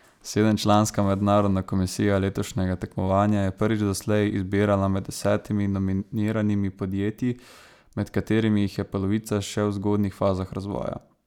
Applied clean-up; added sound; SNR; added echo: none; none; none; none.